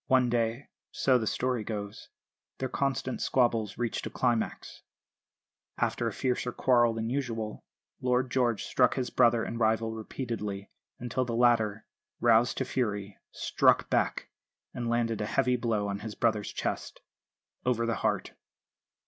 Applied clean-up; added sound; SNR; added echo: none; none; none; none.